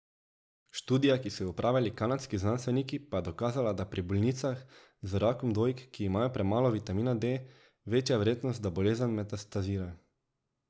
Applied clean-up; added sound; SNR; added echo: none; none; none; none.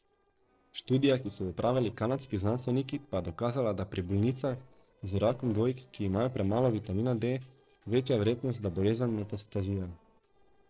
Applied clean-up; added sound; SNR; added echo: neural separator model SepFormer DNS4.